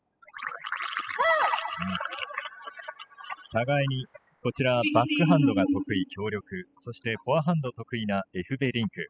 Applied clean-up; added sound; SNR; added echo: classical method spectral subtraction.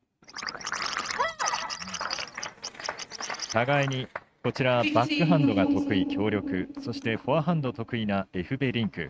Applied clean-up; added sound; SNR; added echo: neural mask model RNNoise.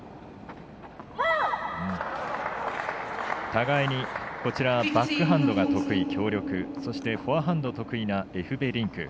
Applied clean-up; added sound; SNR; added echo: none; none; none; none.